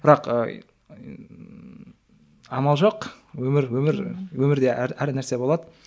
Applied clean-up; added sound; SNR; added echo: none; none; none; none.